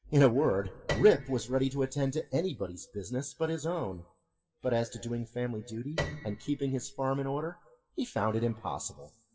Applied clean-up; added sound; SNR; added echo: classical method WPE with log-MMSE.